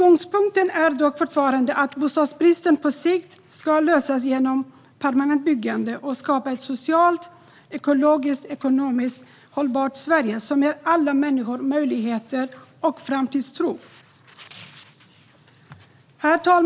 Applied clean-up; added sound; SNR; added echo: none; none; none; none.